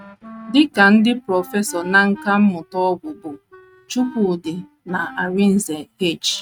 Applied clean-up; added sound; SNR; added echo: neural mask model RNNoise.